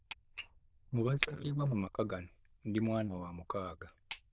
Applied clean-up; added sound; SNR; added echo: neural diffusion model UNIVERSE++.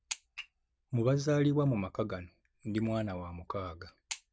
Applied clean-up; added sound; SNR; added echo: none; none; none; none.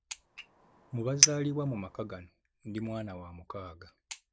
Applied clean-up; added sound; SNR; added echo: none; Chink, clink; -5 dB; none.